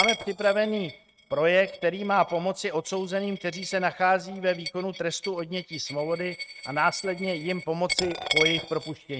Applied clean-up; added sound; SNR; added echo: neural mask model RNNoise.